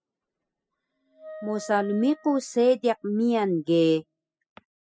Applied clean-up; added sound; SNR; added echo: classical method spectral subtraction.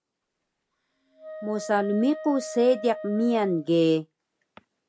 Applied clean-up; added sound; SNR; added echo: none; Wind instrument, woodwind instrument; 13 dB; none.